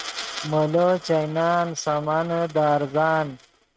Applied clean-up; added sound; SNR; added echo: neural mask model RNNoise.